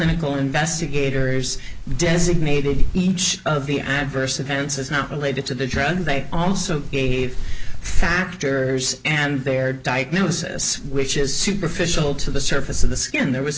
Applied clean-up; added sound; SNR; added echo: none; Wind; -1 dB; none.